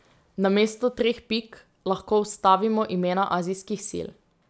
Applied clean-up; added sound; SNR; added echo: none; none; none; none.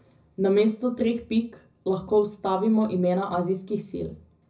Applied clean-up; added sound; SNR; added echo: none; none; none; reverberation time 0.4 s.